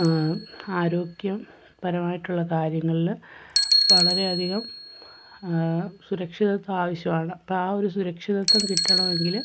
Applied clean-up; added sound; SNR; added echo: none; Bicycle; 0 dB; none.